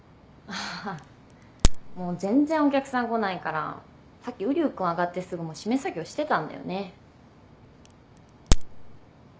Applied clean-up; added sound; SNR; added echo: none; Crack; -5 dB; none.